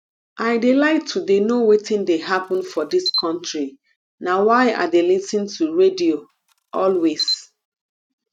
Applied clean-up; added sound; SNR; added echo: neural mask model RNNoise.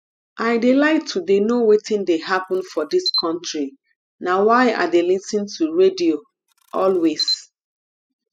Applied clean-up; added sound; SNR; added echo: classical method spectral subtraction.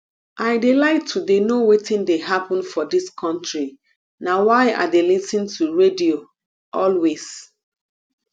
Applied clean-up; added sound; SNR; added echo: none; none; none; none.